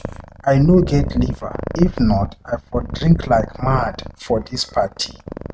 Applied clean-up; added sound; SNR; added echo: neural mask model RNNoise.